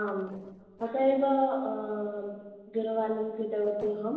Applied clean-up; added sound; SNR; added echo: neural separator model SepFormer DNS4.